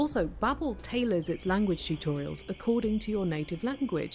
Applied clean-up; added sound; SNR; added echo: none; Alarm / Car; 17 dB; none.